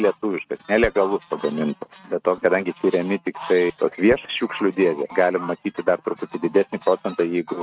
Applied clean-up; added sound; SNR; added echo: neural mask model RNNoise.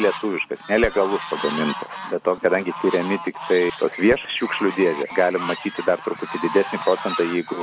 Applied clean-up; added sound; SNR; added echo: none; Fowl; 11 dB; none.